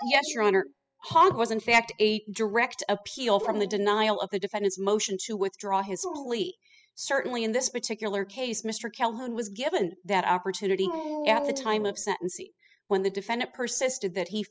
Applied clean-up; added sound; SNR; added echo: classical method spectral subtraction.